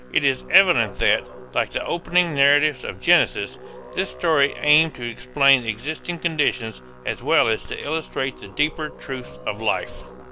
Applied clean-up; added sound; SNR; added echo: none; Musical instrument; 18 dB; none.